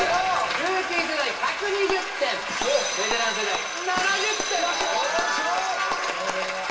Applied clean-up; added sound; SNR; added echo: none; Clapping; 14 dB; reverberation time 0.9 s.